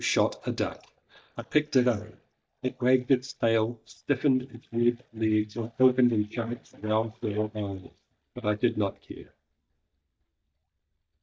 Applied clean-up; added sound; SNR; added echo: neural mask model DeepFilterNet 3.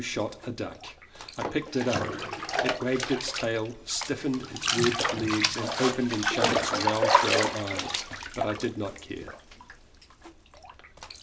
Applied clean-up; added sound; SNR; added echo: none; Bathtub (filling or washing); -1 dB; reverberation time 0.5 s.